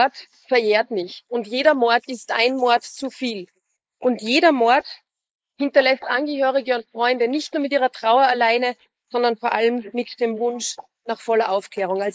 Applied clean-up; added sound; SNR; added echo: neural mask model Resemble Enhance denoiser.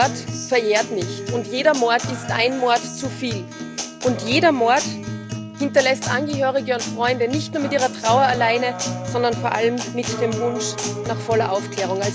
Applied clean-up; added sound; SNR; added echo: none; Acoustic guitar; 7 dB; none.